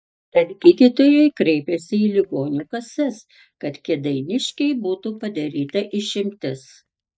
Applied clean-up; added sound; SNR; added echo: neural mask model DeepFilterNet 3.